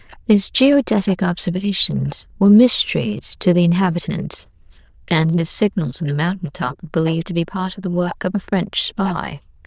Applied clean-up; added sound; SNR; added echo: neural diffusion model UNIVERSE++.